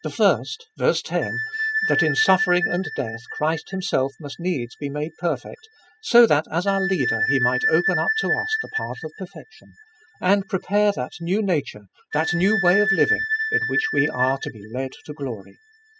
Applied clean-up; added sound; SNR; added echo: classical method spectral subtraction.